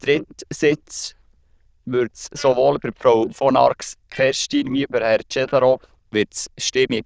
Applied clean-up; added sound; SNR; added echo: neural diffusion model UNIVERSE++.